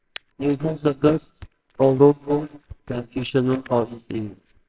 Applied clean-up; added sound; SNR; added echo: neural separator model SepFormer WHAMR!.